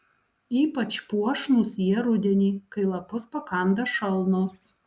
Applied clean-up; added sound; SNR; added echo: none; none; none; none.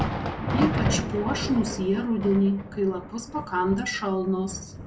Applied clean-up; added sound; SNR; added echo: none; Thunder; 4 dB; reverberation time 0.2 s.